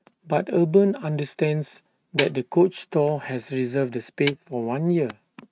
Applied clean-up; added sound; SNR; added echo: neural mask model RNNoise.